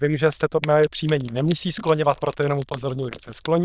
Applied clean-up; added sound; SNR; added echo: neural diffusion model UNIVERSE++.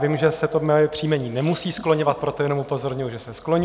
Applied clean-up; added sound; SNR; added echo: none; none; none; none.